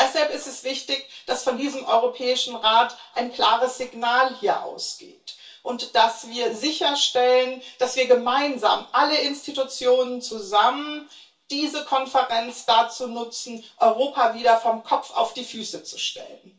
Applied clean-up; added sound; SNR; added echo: none; none; none; reverberation time 0.3 s.